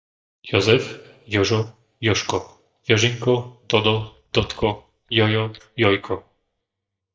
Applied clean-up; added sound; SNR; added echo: neural mask model DeepFilterNet 3.